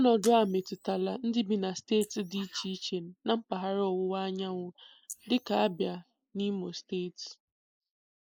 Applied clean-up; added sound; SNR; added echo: neural mask model Resemble Enhance denoiser.